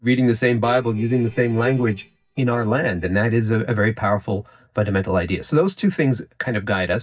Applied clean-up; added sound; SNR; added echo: neural mask model DeepFilterNet 3.